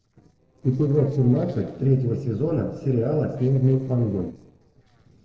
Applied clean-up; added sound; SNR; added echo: neural separator model SepFormer DNS4.